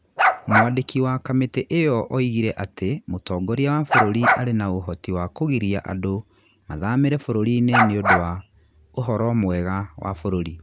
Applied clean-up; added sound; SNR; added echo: none; Bark; -3 dB; none.